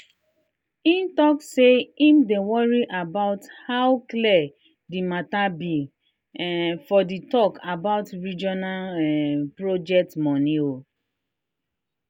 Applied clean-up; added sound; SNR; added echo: none; none; none; none.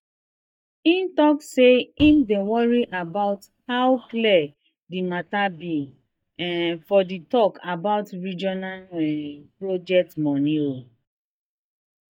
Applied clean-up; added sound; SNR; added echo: neural mask model DeepFilterNet 3.